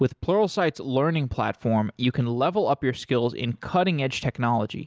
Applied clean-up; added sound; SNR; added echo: none; none; none; none.